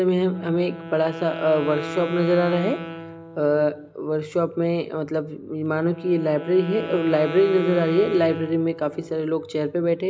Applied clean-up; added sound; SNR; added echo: none; Wind instrument, woodwind instrument; 13 dB; none.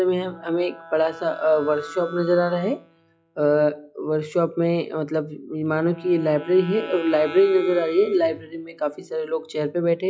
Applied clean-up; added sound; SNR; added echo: classical method log-MMSE.